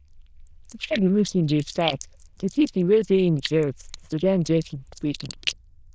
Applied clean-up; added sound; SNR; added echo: neural diffusion model UNIVERSE++.